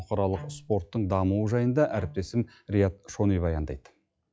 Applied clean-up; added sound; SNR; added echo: classical method log-MMSE.